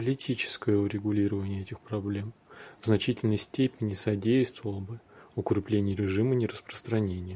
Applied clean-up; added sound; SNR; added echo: none; none; none; none.